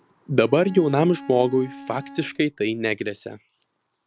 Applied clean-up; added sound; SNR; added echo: none; Bowed string instrument; 17 dB; none.